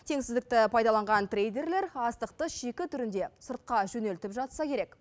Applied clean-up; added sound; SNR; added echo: none; none; none; none.